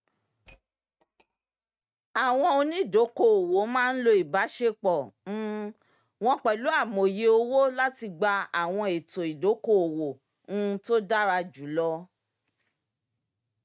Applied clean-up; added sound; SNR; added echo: neural mask model RNNoise.